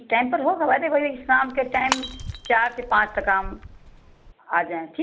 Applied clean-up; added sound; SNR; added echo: none; Shatter / Crushing; 12 dB; none.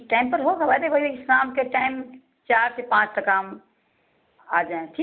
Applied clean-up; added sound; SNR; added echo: none; none; none; none.